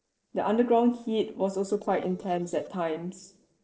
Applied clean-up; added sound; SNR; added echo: neural separator model SepFormer DNS4.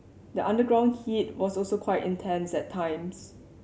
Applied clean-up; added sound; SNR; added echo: none; none; none; none.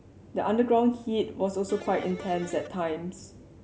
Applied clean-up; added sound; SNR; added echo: none; Electric guitar; 14 dB; none.